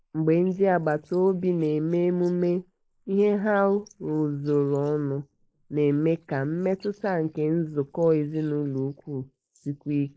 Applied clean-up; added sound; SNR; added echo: neural mask model Resemble Enhance denoiser.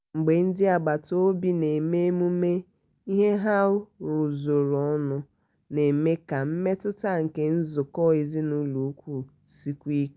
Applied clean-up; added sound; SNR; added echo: none; none; none; none.